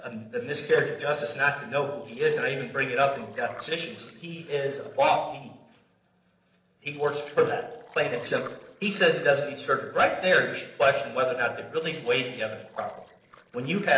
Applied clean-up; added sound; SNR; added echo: neural separator model SepFormer DNS4.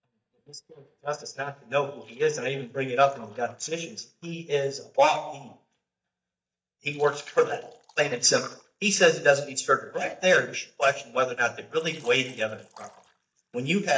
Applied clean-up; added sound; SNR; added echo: neural mask model DeepFilterNet 3.